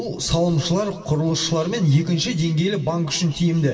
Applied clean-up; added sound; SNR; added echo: none; none; none; reverberation time 1.9 s.